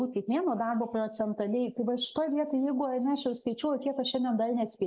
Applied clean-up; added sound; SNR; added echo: neural mask model Resemble Enhance denoiser.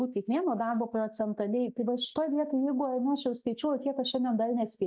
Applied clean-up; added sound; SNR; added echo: neural mask model DeepFilterNet 3.